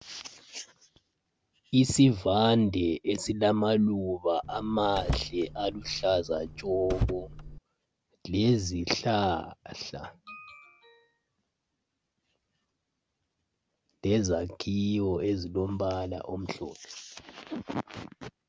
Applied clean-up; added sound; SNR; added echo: none; Car; 6 dB; none.